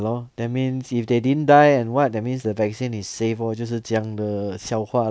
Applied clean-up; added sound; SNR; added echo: none; none; none; none.